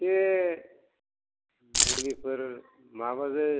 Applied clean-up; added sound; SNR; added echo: none; Keys jangling; -5 dB; none.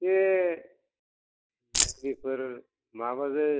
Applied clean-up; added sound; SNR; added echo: neural mask model DeepFilterNet 3.